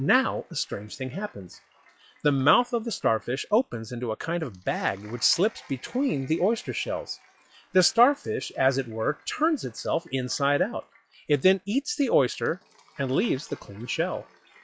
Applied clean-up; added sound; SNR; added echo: classical method log-MMSE.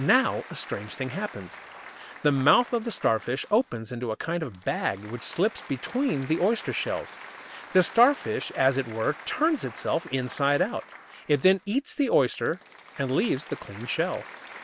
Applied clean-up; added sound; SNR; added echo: none; Applause; 18 dB; none.